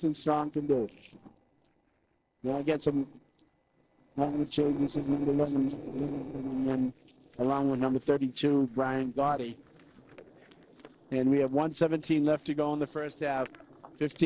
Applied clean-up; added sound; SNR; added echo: neural separator model SepFormer DNS4.